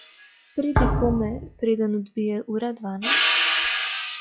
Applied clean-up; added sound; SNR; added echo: classical method log-MMSE.